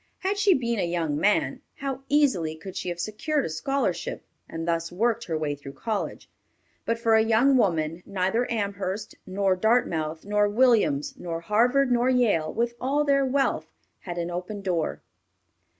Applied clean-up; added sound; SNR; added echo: none; none; none; none.